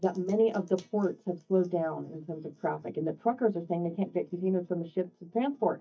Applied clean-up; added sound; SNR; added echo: neural mask model DeepFilterNet 3.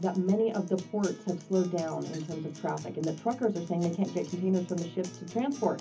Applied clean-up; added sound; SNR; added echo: none; Acoustic guitar; 17 dB; reverberation time 0.3 s.